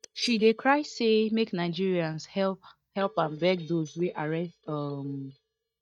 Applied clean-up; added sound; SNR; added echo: neural mask model DeepFilterNet 3.